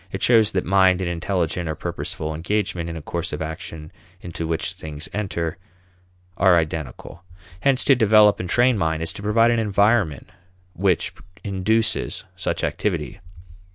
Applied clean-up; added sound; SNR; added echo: none; none; none; none.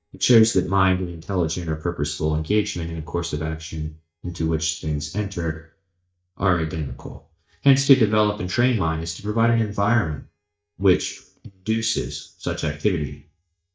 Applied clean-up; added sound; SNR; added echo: neural mask model DeepFilterNet 3.